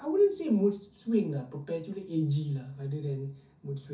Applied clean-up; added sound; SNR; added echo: none; none; none; reverberation time 0.3 s.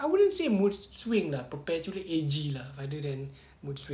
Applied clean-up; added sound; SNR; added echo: none; none; none; none.